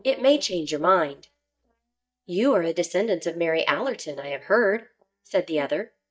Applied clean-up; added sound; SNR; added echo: neural mask model DeepFilterNet 3.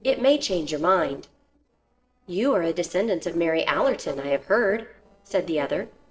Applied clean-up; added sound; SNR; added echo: neural separator model SepFormer DNS4.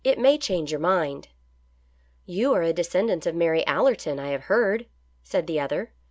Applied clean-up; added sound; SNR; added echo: none; none; none; none.